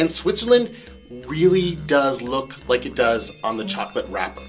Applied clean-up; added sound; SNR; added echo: none; Musical instrument; 19 dB; reverberation time 0.2 s.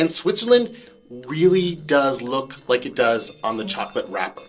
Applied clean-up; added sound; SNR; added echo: neural separator model SepFormer DNS4.